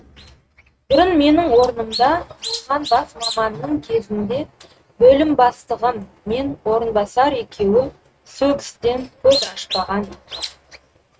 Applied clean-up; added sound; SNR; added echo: neural mask model RNNoise.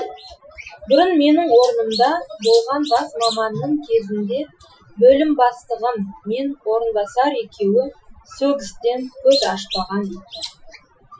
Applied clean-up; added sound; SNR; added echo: classical method Wiener filter.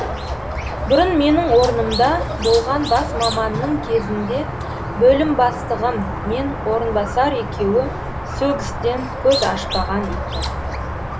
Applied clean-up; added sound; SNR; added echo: none; Squeak; 5 dB; none.